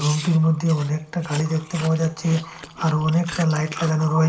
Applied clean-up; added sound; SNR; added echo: none; Chewing, mastication; 16 dB; reverberation time 1.3 s.